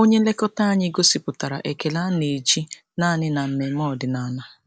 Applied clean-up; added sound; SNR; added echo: none; none; none; none.